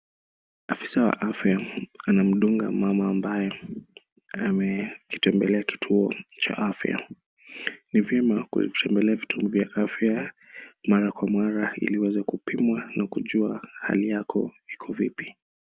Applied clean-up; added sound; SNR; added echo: none; none; none; none.